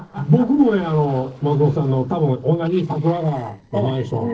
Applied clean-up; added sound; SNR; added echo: neural separator model SepFormer DNS4.